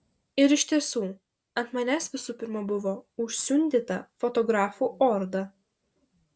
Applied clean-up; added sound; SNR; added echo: none; none; none; none.